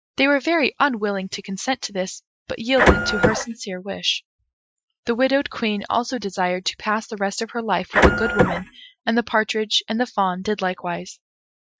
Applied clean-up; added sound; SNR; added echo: classical method Wiener filter.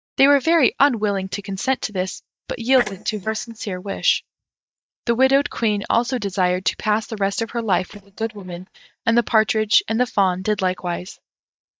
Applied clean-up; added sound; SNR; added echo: neural mask model DeepFilterNet 3.